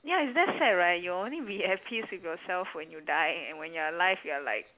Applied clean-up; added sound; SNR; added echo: none; none; none; none.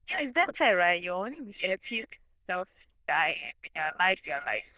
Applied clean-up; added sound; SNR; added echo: neural diffusion model UNIVERSE++.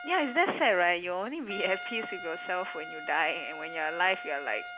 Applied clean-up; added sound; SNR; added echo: none; Trumpet; 11 dB; none.